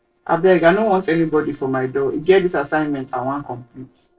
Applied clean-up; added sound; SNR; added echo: neural separator model SepFormer DNS4.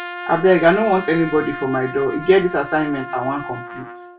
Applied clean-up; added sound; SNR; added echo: none; Trumpet; 12 dB; reverberation time 0.2 s.